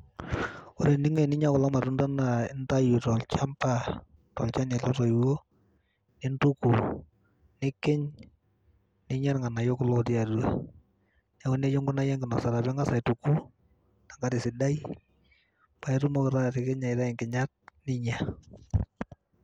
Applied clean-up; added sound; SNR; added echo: none; none; none; none.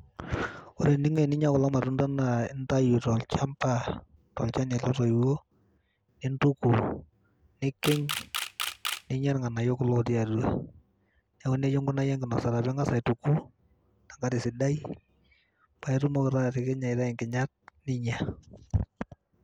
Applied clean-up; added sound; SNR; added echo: none; Camera; 8 dB; none.